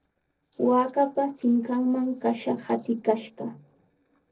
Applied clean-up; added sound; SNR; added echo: neural separator model SepFormer DNS4.